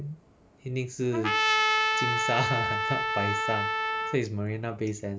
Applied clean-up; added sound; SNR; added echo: none; Trumpet; -4 dB; none.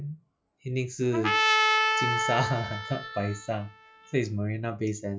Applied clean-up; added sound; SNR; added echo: classical method log-MMSE.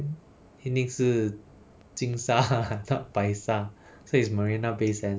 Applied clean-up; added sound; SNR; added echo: none; none; none; none.